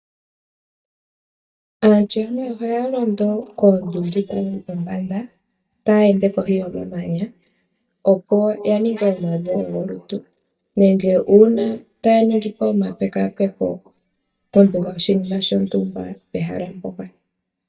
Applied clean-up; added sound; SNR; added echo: neural mask model DeepFilterNet 3.